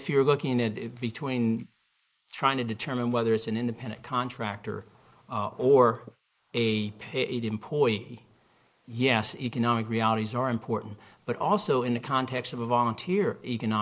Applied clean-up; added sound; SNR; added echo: neural mask model Resemble Enhance denoiser.